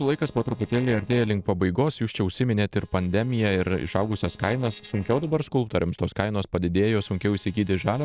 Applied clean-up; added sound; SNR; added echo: neural separator model SepFormer DNS4.